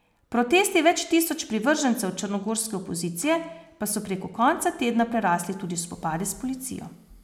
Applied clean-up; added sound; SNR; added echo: none; none; none; none.